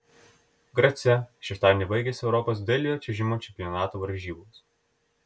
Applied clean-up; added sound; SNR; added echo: none; none; none; none.